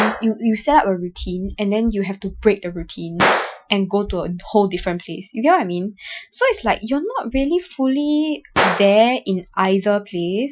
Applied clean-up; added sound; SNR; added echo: classical method Wiener filter.